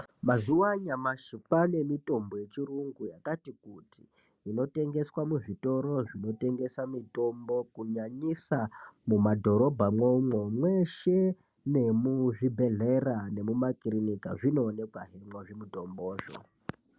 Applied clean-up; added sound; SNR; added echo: none; none; none; none.